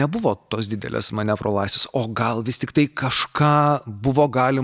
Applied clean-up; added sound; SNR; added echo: none; none; none; none.